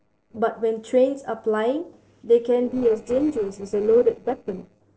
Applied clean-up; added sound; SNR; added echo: neural separator model SepFormer DNS4.